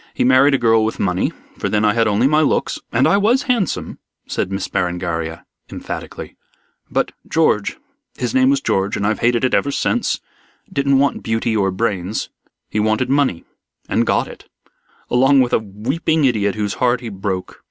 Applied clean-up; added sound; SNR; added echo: none; none; none; none.